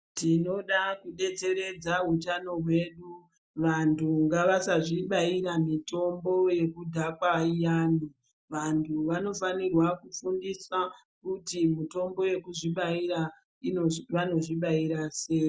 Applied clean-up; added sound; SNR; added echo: none; none; none; none.